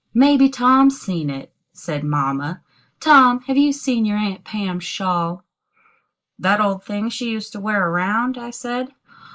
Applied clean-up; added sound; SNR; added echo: neural mask model Resemble Enhance denoiser.